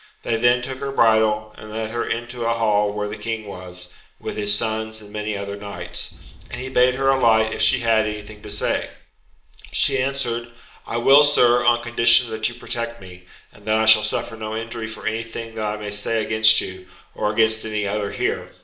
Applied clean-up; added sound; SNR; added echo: none; Wind; 18 dB; reverberation time 0.6 s.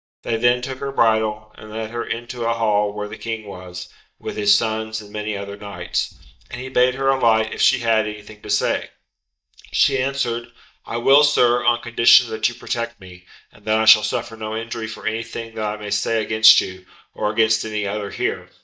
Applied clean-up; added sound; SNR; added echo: neural mask model DeepFilterNet 3.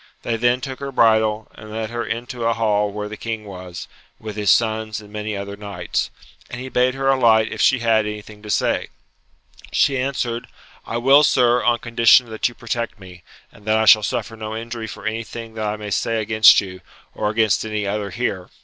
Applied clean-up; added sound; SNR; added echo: none; none; none; none.